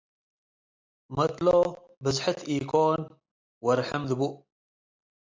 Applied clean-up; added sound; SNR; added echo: none; none; none; none.